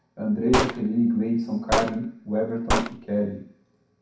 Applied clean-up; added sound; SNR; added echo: none; Gunshot, gunfire; 3 dB; reverberation time 0.6 s.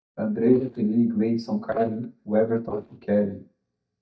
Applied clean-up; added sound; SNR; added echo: neural mask model DeepFilterNet 3.